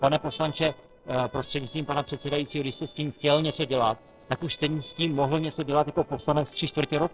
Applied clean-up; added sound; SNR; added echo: neural separator model SepFormer DNS4.